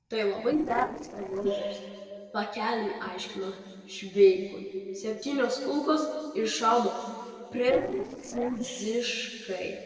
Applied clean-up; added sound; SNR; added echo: neural separator model SepFormer DNS4.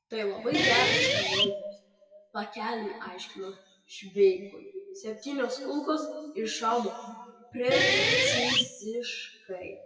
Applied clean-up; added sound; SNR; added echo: classical method WPE with log-MMSE.